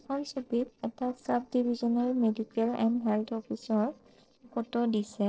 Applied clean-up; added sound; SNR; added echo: neural separator model SepFormer DNS4.